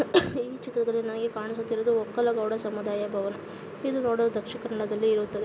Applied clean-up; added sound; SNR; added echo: none; none; none; none.